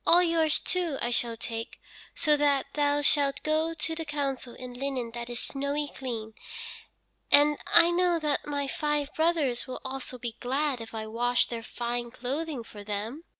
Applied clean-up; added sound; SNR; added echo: none; none; none; none.